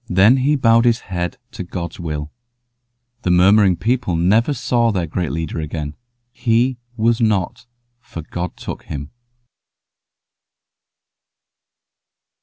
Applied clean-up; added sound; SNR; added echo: none; none; none; none.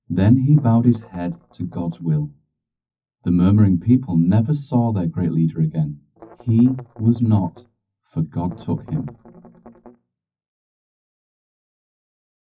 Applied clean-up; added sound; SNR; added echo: classical method WPE with log-MMSE.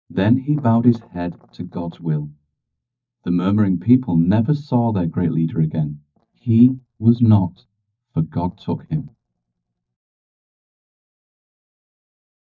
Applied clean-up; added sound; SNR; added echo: neural mask model DeepFilterNet 3.